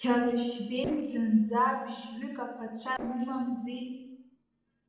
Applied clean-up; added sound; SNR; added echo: neural separator model SepFormer DNS4.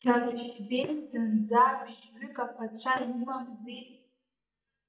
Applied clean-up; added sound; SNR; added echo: neural mask model DeepFilterNet 3.